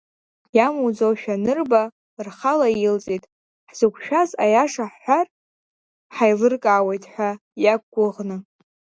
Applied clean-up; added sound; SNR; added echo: none; none; none; none.